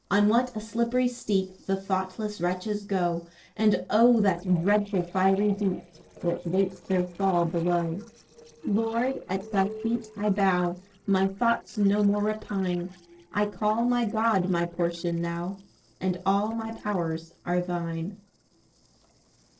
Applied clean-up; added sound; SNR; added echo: neural separator model SepFormer DNS4.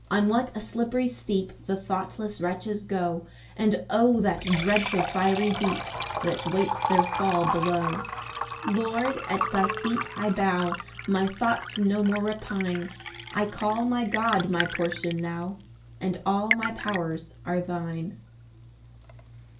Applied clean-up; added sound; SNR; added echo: none; Liquid; 7 dB; reverberation time 0.2 s.